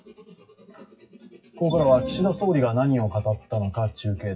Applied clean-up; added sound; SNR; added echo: classical method WPE with log-MMSE.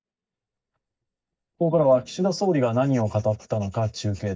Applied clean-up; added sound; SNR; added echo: neural mask model DeepFilterNet 3.